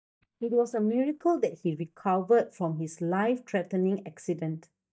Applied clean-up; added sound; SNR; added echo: neural mask model DeepFilterNet 3.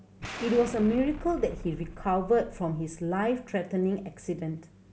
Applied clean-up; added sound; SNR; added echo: none; Explosion; 13 dB; none.